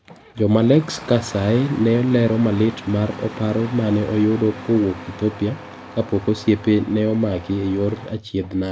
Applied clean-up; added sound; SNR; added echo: none; Engine starting; 16 dB; none.